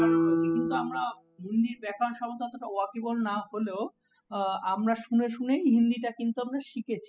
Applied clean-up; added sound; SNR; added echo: classical method spectral subtraction.